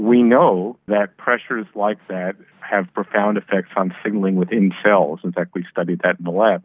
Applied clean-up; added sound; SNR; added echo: none; none; none; none.